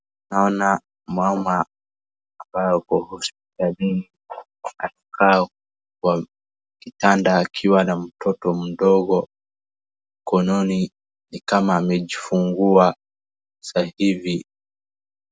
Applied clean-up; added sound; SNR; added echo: none; none; none; none.